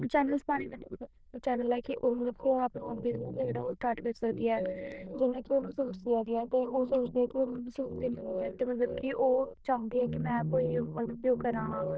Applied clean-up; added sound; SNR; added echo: neural diffusion model UNIVERSE++.